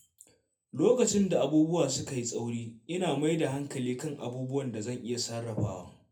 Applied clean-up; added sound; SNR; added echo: none; none; none; reverberation time 0.3 s.